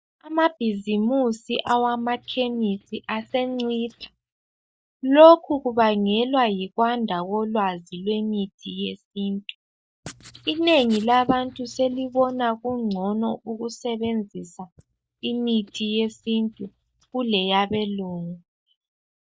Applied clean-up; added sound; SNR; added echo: neural mask model DeepFilterNet 3.